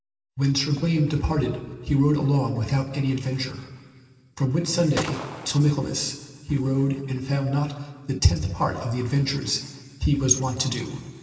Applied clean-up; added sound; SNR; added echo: none; Gunshot, gunfire; 13 dB; reverberation time 2.6 s.